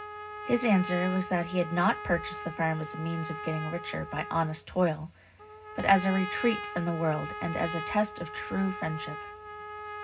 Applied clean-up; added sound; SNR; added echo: none; Trumpet; 9 dB; reverberation time 0.4 s.